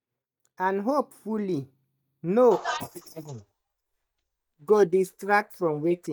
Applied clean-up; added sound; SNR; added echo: neural mask model DeepFilterNet 3.